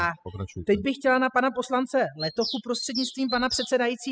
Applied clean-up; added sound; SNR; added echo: classical method spectral subtraction.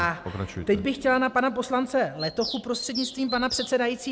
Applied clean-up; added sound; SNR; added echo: none; Bird vocalization, bird call, bird song; 13 dB; none.